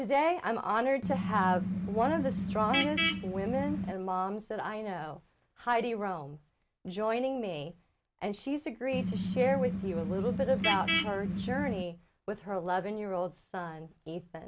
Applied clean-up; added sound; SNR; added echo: none; Vehicle horn, car horn, honking; 0 dB; none.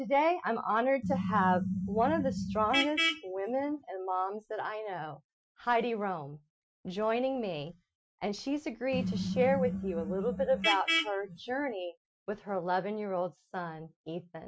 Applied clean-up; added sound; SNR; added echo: classical method Wiener filter.